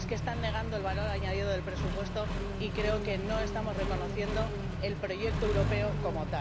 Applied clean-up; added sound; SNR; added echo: none; Accelerating, revving, vroom; -2 dB; none.